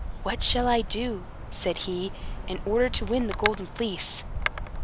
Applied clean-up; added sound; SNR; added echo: none; Wind; 4 dB; none.